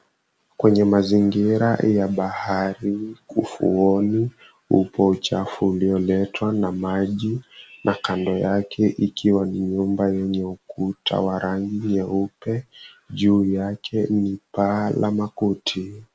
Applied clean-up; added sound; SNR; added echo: none; none; none; none.